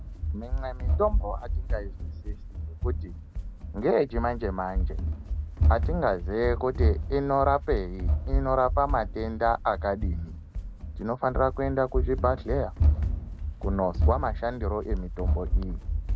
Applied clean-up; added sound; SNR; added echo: none; Run; -1 dB; none.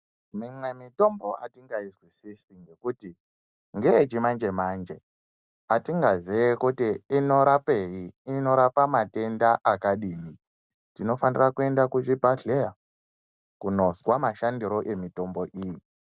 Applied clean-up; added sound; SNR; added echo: none; none; none; none.